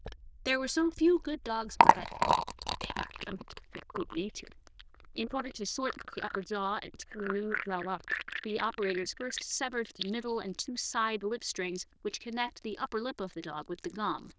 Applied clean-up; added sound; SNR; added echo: neural diffusion model UNIVERSE++.